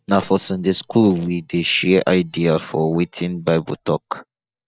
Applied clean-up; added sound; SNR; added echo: neural mask model DeepFilterNet 3.